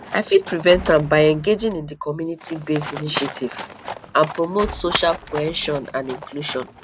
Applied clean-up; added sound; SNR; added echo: none; Livestock, farm animals, working animals + Explosion; 12 dB; none.